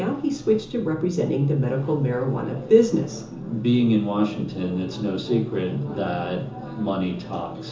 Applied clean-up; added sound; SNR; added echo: none; none; none; reverberation time 0.7 s.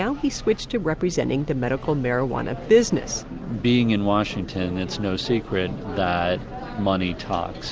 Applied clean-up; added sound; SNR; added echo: none; none; none; none.